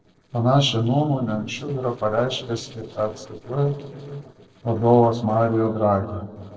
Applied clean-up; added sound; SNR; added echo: neural separator model SepFormer DNS4.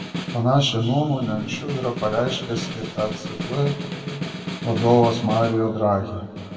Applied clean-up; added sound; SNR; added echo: none; Snare drum; 9 dB; reverberation time 1.9 s.